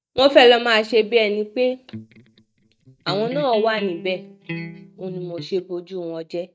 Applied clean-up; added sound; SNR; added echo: neural mask model DeepFilterNet 3.